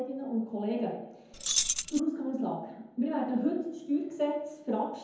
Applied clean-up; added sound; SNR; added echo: none; Keys jangling; -2 dB; reverberation time 0.9 s.